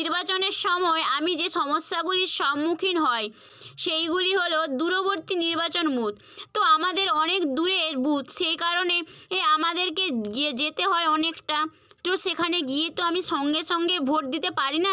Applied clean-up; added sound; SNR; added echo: none; none; none; none.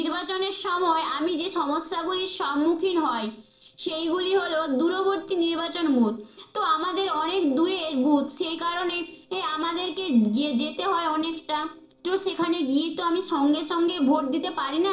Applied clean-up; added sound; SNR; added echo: neural separator model SepFormer DNS4.